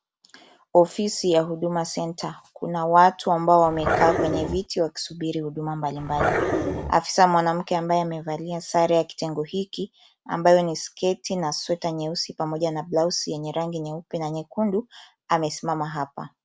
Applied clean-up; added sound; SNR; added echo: none; Growling; 1 dB; none.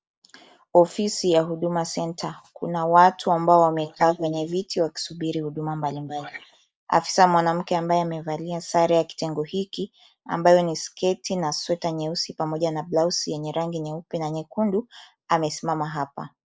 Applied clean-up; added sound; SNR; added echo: neural mask model Resemble Enhance denoiser.